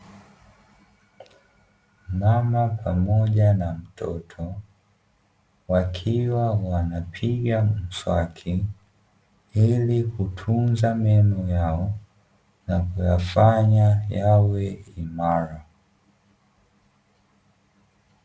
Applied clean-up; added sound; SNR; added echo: none; none; none; none.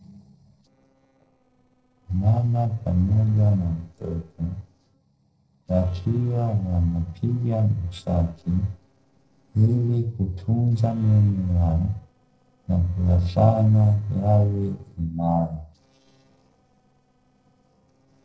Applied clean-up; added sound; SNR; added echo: neural separator model SepFormer DNS4.